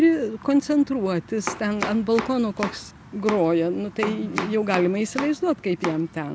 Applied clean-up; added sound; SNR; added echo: none; Domestic sounds, home sounds; 10 dB; none.